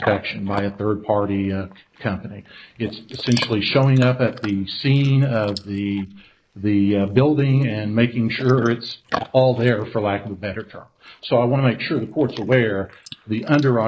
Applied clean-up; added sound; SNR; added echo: neural mask model Resemble Enhance denoiser.